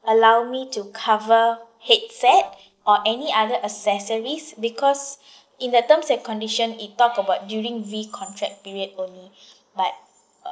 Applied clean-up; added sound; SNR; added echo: neural separator model SepFormer DNS4.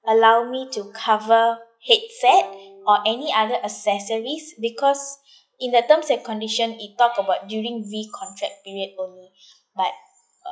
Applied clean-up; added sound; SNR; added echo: classical method log-MMSE.